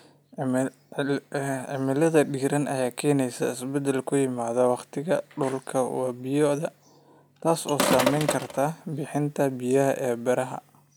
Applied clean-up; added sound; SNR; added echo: none; Sink (filling or washing); 2 dB; none.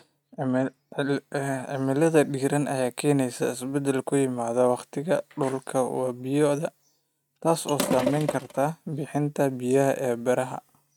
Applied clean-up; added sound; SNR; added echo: neural mask model RNNoise.